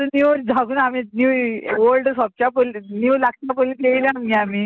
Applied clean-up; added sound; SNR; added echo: none; none; none; none.